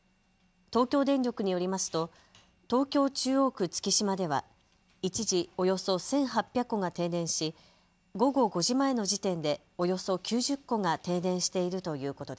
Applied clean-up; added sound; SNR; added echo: none; none; none; none.